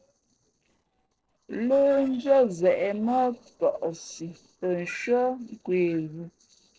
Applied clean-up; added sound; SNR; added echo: neural separator model SepFormer DNS4.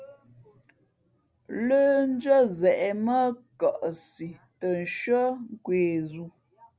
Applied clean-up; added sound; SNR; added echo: none; none; none; none.